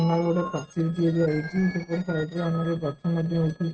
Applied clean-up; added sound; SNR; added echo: neural mask model RNNoise.